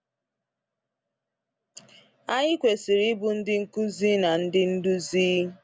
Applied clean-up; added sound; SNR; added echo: none; none; none; none.